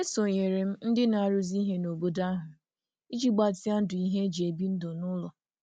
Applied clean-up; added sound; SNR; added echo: none; none; none; none.